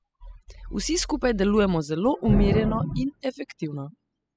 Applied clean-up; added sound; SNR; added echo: classical method spectral subtraction.